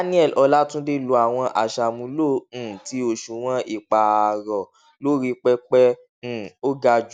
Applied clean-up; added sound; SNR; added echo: none; none; none; none.